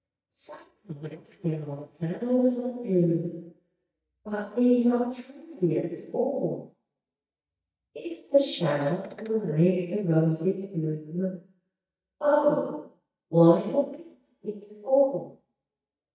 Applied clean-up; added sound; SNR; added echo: neural mask model DeepFilterNet 3.